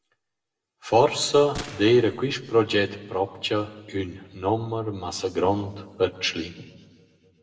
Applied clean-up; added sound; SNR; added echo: none; Gunshot, gunfire; 15 dB; reverberation time 1.0 s.